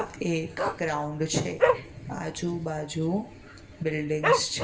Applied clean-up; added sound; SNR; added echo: none; Dog; 0 dB; reverberation time 0.6 s.